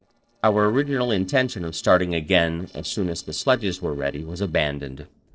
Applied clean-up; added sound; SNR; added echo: neural separator model SepFormer DNS4.